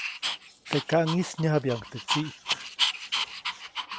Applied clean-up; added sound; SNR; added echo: none; Dog; 2 dB; none.